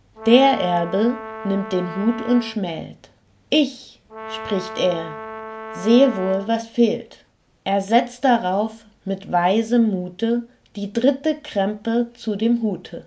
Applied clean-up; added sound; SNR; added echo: none; Brass instrument; 12 dB; none.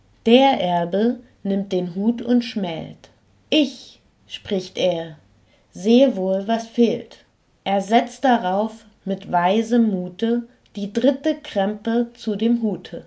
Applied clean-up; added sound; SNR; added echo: none; none; none; none.